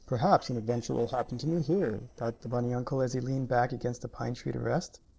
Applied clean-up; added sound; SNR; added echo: neural separator model SepFormer DNS4.